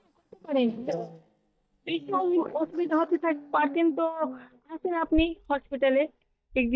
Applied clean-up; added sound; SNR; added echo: neural mask model DeepFilterNet 3.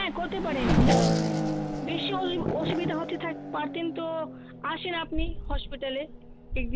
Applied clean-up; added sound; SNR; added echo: none; Race car, auto racing / Accelerating, revving, vroom; -4 dB; none.